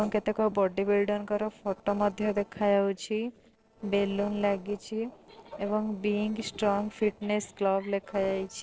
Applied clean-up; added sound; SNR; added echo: neural separator model SepFormer DNS4.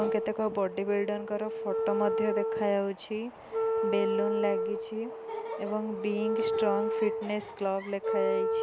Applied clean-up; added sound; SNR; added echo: none; Wind instrument, woodwind instrument; 0 dB; none.